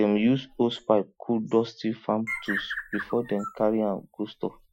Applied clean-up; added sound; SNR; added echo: classical method Wiener filter.